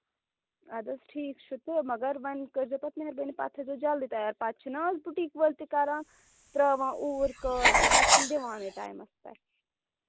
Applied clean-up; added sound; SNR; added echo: none; Writing; -4 dB; none.